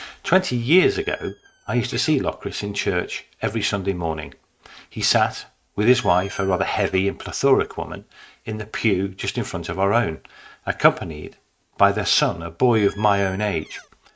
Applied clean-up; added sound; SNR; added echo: neural mask model RNNoise.